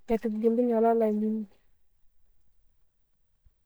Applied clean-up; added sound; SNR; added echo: neural mask model DeepFilterNet 3.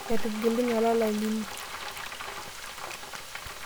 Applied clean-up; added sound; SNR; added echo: none; Frying (food); 9 dB; none.